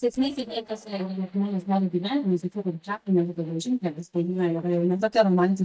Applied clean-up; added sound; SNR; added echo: neural mask model DeepFilterNet 3.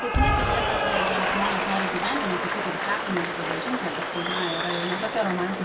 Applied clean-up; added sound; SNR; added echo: none; Applause / Cheering; -4 dB; reverberation time 0.2 s.